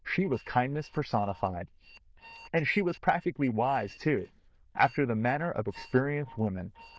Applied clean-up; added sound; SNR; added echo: neural diffusion model UNIVERSE++.